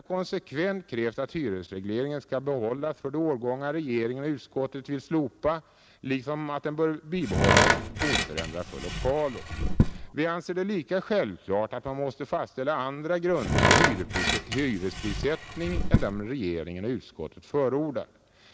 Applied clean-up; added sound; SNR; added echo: none; Tools; -4 dB; none.